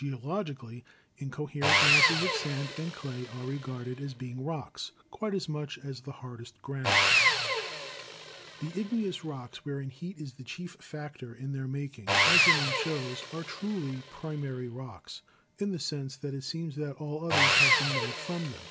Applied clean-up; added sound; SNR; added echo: none; Sawing; -3 dB; none.